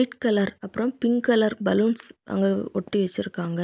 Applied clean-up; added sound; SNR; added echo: none; none; none; none.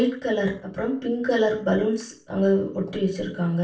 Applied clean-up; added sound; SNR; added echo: none; none; none; reverberation time 0.4 s.